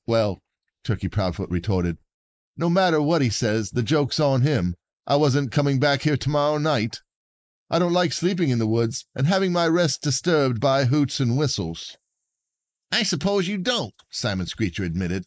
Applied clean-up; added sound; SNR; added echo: neural mask model Resemble Enhance denoiser.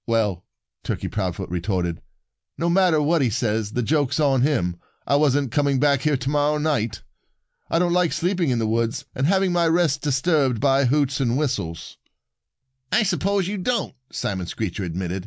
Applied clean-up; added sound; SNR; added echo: none; none; none; none.